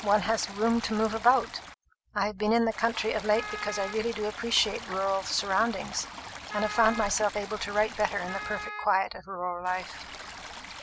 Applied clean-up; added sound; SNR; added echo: none; Stream + Wind instrument, woodwind instrument; 12 dB; none.